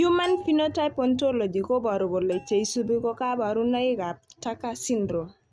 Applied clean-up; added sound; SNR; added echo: neural mask model RNNoise.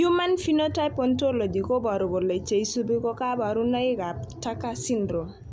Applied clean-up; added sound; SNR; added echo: none; none; none; none.